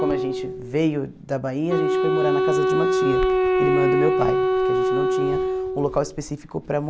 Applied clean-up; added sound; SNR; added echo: none; Wind instrument, woodwind instrument; -4 dB; none.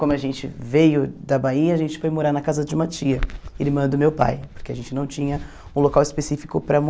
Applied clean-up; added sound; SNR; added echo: none; none; none; none.